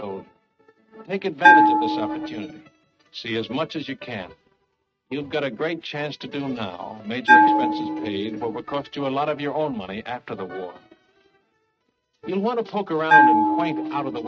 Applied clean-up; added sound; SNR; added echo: neural mask model RNNoise.